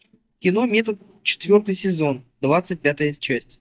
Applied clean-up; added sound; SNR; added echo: neural mask model DeepFilterNet 3.